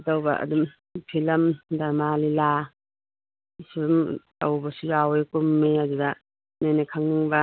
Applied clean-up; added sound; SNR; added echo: none; none; none; none.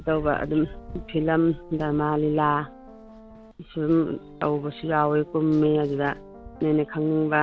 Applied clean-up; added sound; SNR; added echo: none; Run + Piano; 18 dB; none.